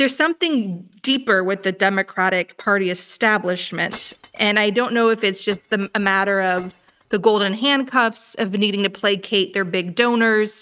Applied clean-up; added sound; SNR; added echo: neural mask model RNNoise.